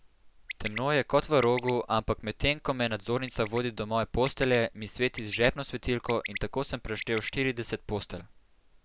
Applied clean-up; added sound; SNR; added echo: none; Bird; 16 dB; none.